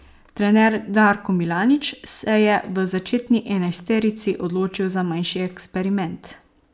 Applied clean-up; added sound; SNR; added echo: none; none; none; none.